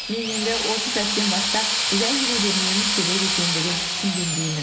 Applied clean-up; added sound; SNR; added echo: none; Drill; -3 dB; reverberation time 2.8 s.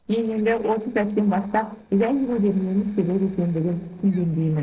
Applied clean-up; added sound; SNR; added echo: neural separator model SepFormer DNS4.